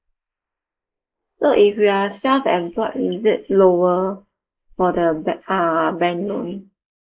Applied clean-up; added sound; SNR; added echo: neural mask model Resemble Enhance denoiser.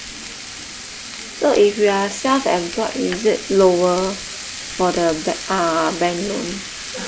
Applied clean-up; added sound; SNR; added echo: none; Frying (food); 11 dB; none.